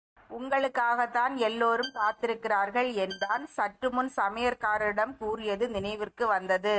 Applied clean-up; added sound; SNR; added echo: neural mask model RNNoise.